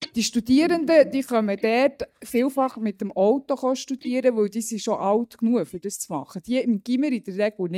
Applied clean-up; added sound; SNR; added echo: neural mask model DeepFilterNet 3.